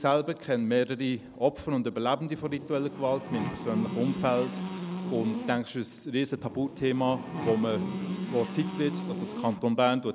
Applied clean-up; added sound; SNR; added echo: none; Buzz; 6 dB; none.